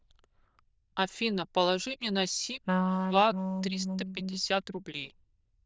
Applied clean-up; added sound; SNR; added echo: neural diffusion model UNIVERSE++.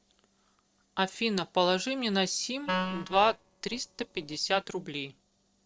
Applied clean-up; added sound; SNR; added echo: neural separator model SepFormer DNS4.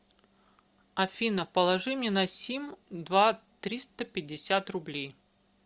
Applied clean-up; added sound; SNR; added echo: none; none; none; none.